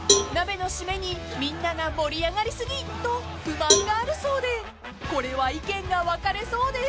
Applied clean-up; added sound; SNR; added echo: none; Cowbell; 2 dB; none.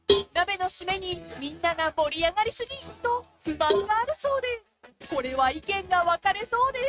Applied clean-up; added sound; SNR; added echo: neural mask model RNNoise.